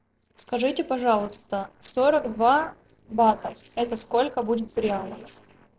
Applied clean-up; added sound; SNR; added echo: neural separator model SepFormer DNS4.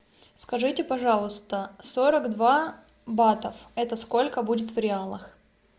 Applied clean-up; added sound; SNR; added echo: none; none; none; none.